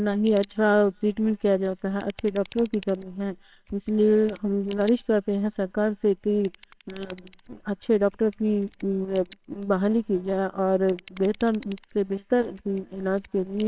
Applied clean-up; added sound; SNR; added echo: neural separator model SepFormer WHAMR!.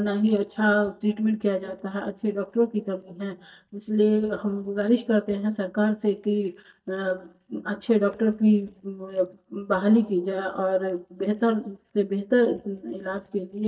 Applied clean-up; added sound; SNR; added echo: neural mask model DeepFilterNet 3.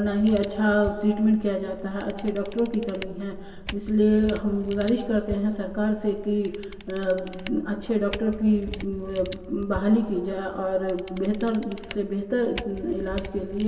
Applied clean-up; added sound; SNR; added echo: none; Camera; 15 dB; reverberation time 2.1 s.